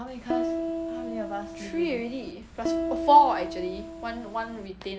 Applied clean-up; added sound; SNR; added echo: none; Piano; 5 dB; none.